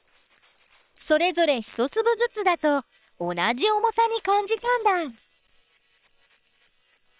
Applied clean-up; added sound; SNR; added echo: neural separator model SepFormer WHAM!.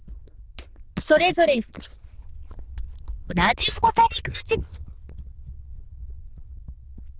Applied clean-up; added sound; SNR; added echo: neural diffusion model UNIVERSE++.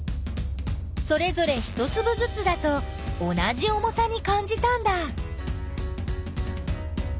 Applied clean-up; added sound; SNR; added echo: none; Wind instrument, woodwind instrument; 17 dB; none.